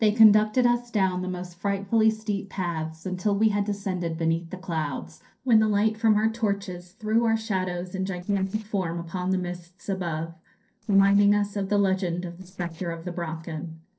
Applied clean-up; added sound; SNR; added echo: neural separator model SepFormer DNS4.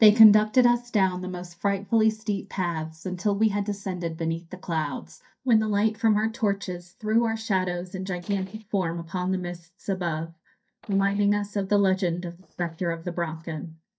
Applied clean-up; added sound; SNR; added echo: neural mask model DeepFilterNet 3.